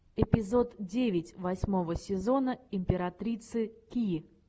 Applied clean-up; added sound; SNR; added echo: none; none; none; none.